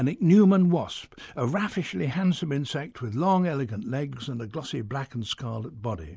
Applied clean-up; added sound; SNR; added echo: none; none; none; none.